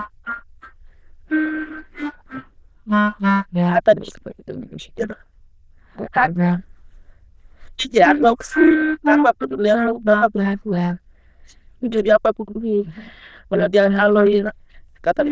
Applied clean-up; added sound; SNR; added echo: neural diffusion model UNIVERSE++.